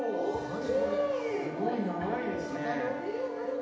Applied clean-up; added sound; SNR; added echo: none; Wind instrument, woodwind instrument; 9 dB; reverberation time 0.8 s.